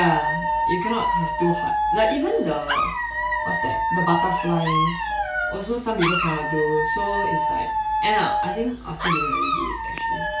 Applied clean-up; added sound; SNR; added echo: none; Alarm / Dog; -2 dB; reverberation time 0.2 s.